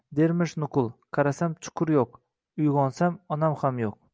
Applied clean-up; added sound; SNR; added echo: none; none; none; none.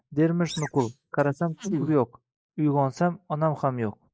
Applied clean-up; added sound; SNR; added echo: neural mask model Resemble Enhance denoiser.